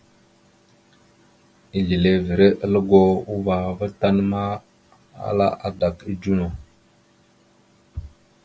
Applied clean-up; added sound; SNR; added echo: none; none; none; none.